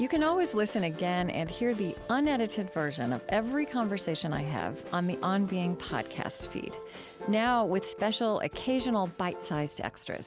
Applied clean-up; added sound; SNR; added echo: none; none; none; none.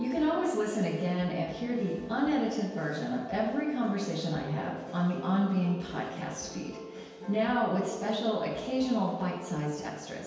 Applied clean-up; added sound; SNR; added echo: none; none; none; reverberation time 1.2 s.